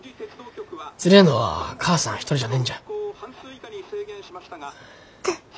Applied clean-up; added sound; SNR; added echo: none; none; none; none.